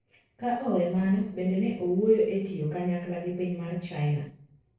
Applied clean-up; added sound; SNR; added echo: neural separator model SepFormer DNS4.